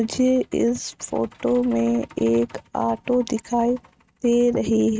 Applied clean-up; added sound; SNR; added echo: neural mask model RNNoise.